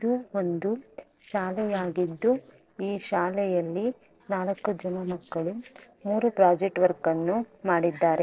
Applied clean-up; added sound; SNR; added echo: neural separator model SepFormer DNS4.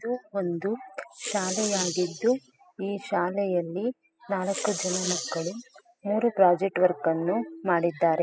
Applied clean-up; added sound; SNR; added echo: classical method spectral subtraction.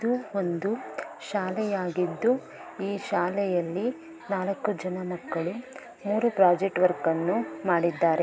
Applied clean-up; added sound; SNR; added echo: none; none; none; none.